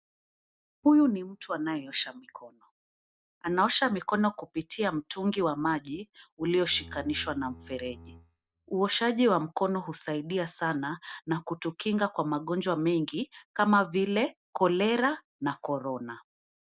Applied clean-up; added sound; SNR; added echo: neural mask model DeepFilterNet 3.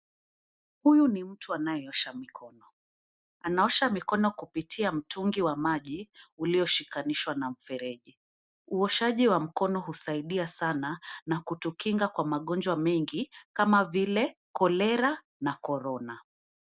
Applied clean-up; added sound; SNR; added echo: neural mask model Resemble Enhance denoiser.